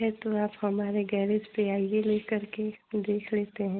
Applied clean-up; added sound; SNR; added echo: none; none; none; none.